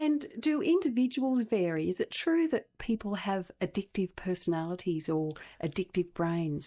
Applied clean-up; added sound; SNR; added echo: neural mask model DeepFilterNet 3.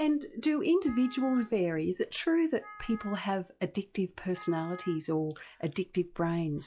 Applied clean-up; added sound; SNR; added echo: classical method log-MMSE.